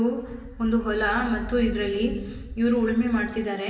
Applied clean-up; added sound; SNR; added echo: none; Thunder / Wind; 13 dB; reverberation time 1.0 s.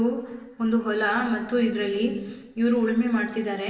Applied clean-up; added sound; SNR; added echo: neural separator model SepFormer DNS4.